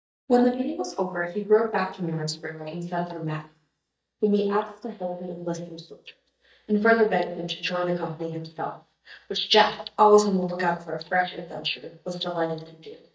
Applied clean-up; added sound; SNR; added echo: neural mask model DeepFilterNet 3.